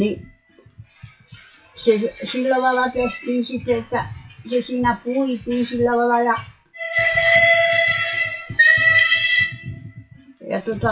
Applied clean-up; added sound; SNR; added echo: classical method WPE with log-MMSE.